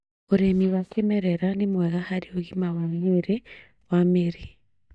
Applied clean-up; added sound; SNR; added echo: neural mask model DeepFilterNet 3.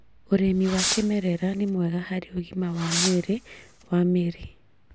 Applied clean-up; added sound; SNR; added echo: none; Fireworks; 3 dB; none.